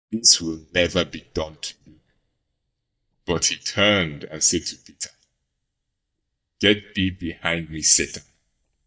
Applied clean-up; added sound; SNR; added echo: neural mask model DeepFilterNet 3.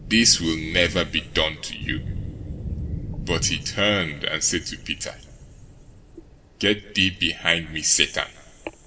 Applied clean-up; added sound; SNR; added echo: none; Thunder / Rain; 11 dB; reverberation time 1.6 s.